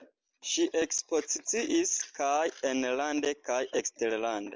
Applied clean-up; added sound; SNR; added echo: none; none; none; none.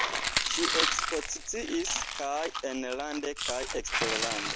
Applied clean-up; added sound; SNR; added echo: none; Chewing, mastication + Coin (dropping); -2 dB; none.